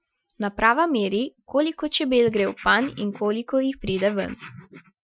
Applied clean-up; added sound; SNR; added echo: classical method Wiener filter.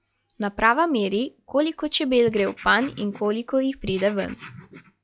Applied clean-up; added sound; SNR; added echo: classical method log-MMSE.